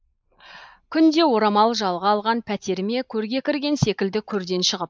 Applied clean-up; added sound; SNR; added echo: neural mask model Resemble Enhance denoiser.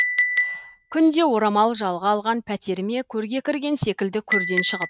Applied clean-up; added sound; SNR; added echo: neural mask model RNNoise.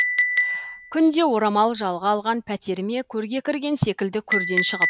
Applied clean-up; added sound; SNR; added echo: none; Chink, clink; 3 dB; none.